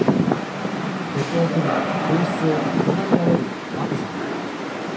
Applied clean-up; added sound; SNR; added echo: none; Rain; -4 dB; reverberation time 0.3 s.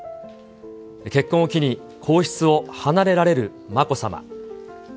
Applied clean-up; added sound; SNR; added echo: none; none; none; none.